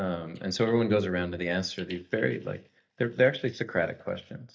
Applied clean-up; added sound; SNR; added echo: neural mask model DeepFilterNet 3.